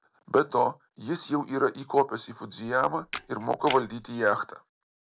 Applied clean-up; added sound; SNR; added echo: none; Camera; 13 dB; none.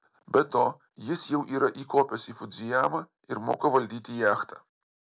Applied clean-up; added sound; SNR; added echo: none; none; none; none.